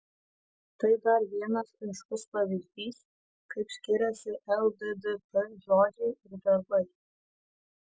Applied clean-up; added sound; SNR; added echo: none; none; none; none.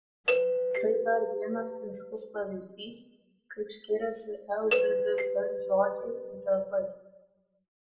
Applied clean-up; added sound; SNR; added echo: none; Doorbell; -2 dB; reverberation time 0.6 s.